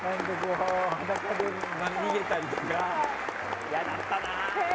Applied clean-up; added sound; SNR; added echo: none; Applause; 3 dB; reverberation time 0.8 s.